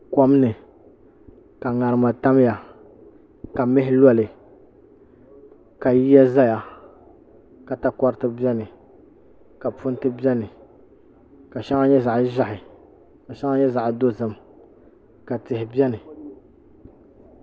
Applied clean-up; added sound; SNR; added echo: none; none; none; none.